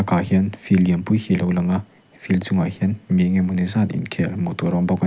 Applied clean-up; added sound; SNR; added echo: none; none; none; none.